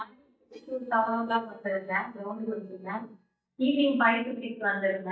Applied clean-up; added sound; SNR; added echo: neural mask model DeepFilterNet 3.